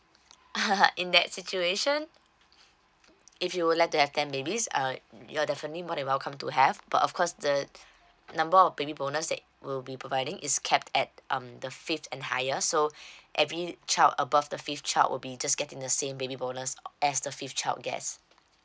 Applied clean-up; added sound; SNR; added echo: none; none; none; none.